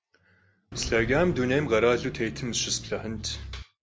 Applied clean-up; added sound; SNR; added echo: none; Car; 10 dB; none.